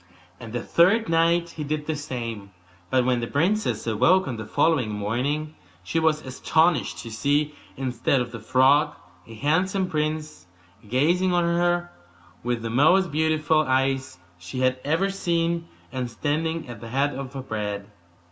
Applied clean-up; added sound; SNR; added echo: none; none; none; none.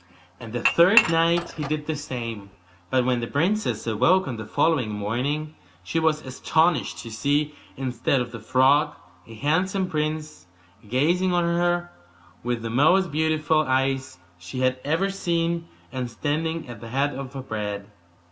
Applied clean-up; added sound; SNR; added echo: none; Dishes, pots, and pans / Chink, clink; 4 dB; none.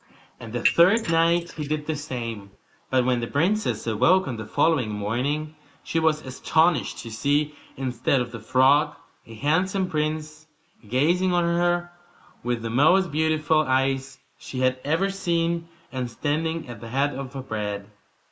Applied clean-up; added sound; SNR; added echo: neural mask model Resemble Enhance denoiser.